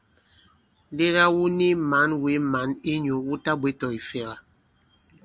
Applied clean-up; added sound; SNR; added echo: none; none; none; none.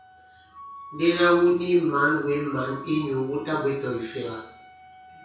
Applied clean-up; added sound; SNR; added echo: none; Wind instrument, woodwind instrument; 20 dB; reverberation time 0.6 s.